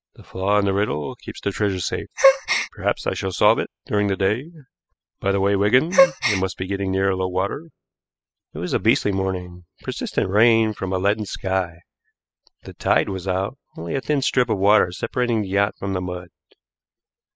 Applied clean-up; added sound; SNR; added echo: classical method spectral subtraction.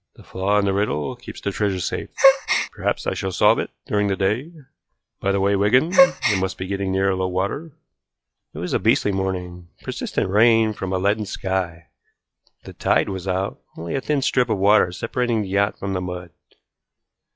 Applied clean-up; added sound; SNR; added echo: classical method log-MMSE.